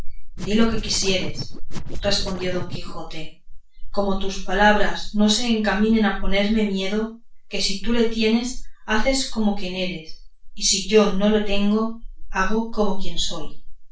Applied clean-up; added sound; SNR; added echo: none; Scratching (performance technique); 14 dB; reverberation time 0.3 s.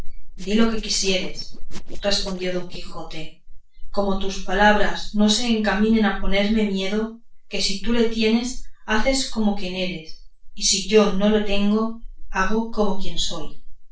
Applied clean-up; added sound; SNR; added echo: neural separator model SepFormer DNS4.